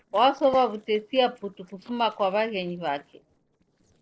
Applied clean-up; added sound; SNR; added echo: neural separator model SepFormer DNS4.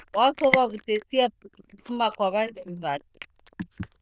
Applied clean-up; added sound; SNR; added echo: neural diffusion model UNIVERSE++.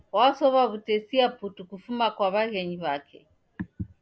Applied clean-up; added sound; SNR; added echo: none; none; none; none.